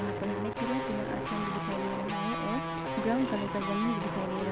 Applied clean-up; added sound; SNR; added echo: none; Guitar; 0 dB; none.